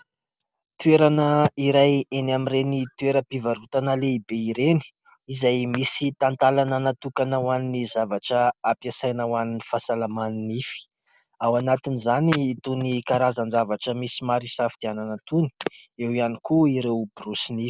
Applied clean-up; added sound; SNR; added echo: none; none; none; none.